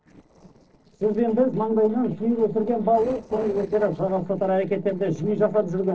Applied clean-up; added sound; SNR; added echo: neural separator model SepFormer DNS4.